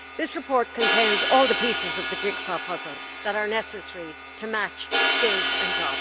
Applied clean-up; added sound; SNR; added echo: none; Crash cymbal; -2 dB; none.